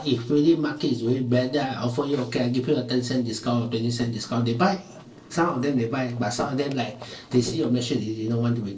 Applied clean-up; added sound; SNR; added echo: neural separator model SepFormer DNS4.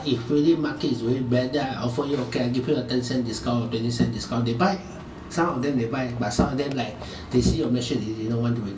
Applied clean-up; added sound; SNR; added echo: none; Run / Train; 20 dB; reverberation time 0.2 s.